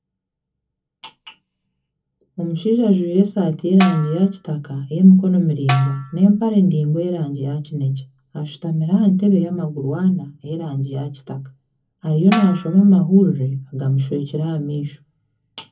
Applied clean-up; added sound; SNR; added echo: none; Snare drum; 11 dB; reverberation time 0.3 s.